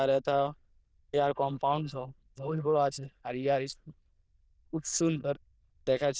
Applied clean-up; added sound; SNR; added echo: neural diffusion model UNIVERSE++.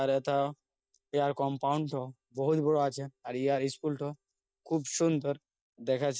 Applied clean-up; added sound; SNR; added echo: neural mask model DeepFilterNet 3.